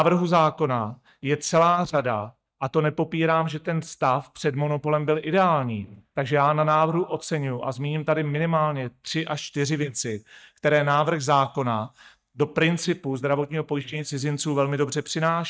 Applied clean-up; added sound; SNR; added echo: neural mask model DeepFilterNet 3.